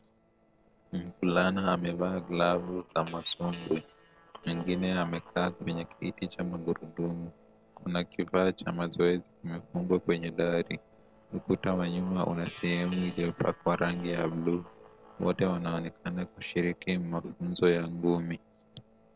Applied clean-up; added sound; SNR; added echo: neural separator model SepFormer DNS4.